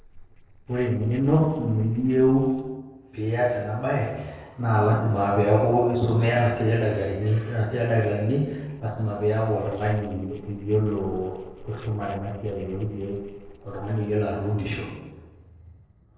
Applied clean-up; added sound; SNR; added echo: neural separator model SepFormer DNS4.